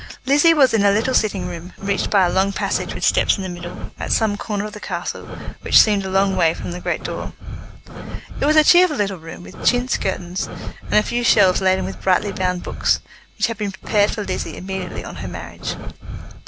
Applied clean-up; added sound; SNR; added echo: none; Breathing; 8 dB; none.